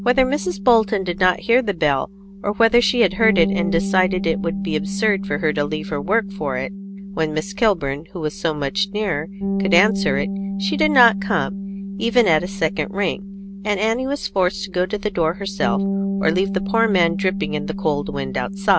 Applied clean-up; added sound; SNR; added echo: none; Bass guitar; 6 dB; none.